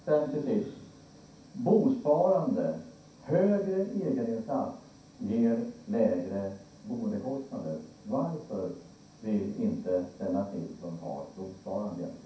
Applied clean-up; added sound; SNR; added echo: none; none; none; reverberation time 0.6 s.